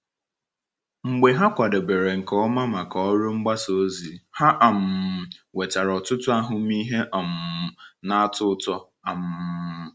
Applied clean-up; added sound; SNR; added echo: none; none; none; none.